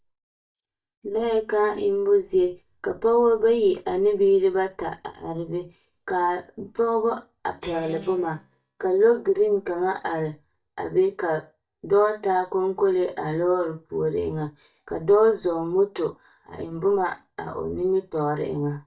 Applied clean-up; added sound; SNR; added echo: neural mask model DeepFilterNet 3.